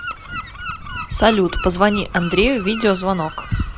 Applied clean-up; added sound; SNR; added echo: none; Gull, seagull; 11 dB; none.